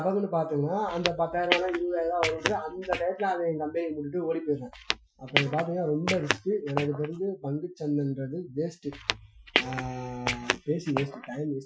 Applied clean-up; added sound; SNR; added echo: classical method Wiener filter.